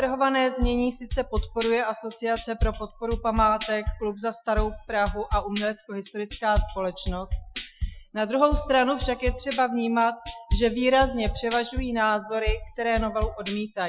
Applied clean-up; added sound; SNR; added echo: classical method Wiener filter.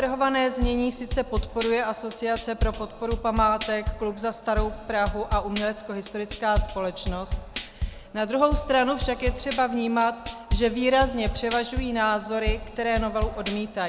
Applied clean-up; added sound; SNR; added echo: none; Drum / Drum kit; 6 dB; none.